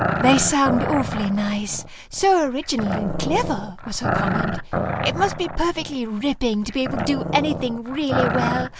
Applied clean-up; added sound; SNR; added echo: none; Growling; 4 dB; none.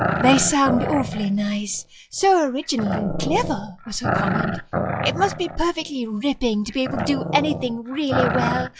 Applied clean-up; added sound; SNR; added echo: classical method log-MMSE.